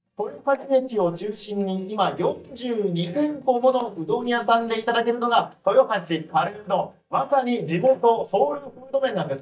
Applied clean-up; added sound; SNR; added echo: neural mask model DeepFilterNet 3.